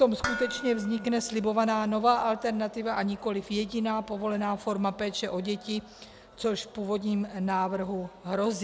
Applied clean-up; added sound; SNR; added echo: none; Dishes, pots, and pans; 10 dB; none.